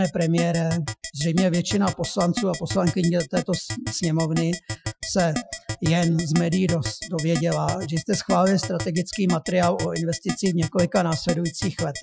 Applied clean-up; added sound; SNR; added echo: classical method Wiener filter.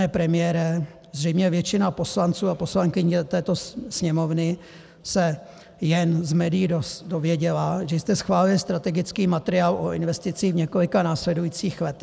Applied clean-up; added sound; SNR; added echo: none; none; none; none.